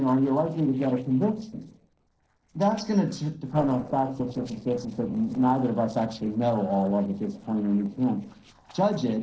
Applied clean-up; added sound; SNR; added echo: neural separator model SepFormer DNS4.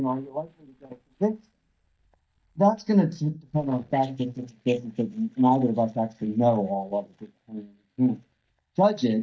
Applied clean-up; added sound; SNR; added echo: neural mask model DeepFilterNet 3.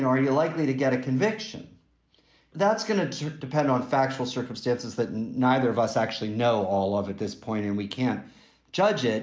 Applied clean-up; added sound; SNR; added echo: none; none; none; none.